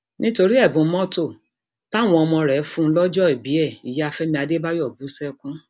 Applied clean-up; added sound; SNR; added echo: none; none; none; none.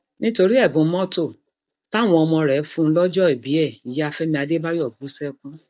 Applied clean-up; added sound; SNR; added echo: neural mask model DeepFilterNet 3.